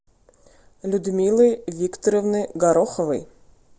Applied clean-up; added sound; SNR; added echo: none; none; none; none.